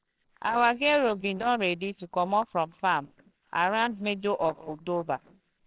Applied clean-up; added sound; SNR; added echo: neural separator model SepFormer WHAMR!.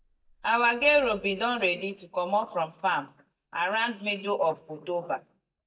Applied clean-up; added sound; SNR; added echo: neural mask model DeepFilterNet 3.